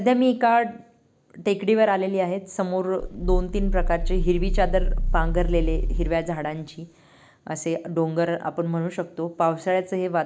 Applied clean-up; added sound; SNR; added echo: none; Growling; -1 dB; none.